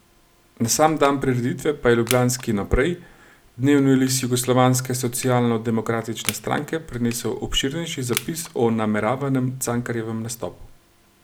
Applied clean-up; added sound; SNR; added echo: none; Crushing; 15 dB; none.